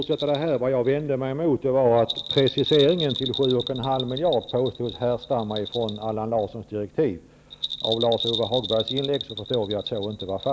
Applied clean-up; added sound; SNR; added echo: none; Bell; 10 dB; none.